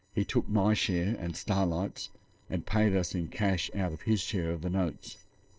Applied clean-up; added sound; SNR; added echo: neural separator model SepFormer DNS4.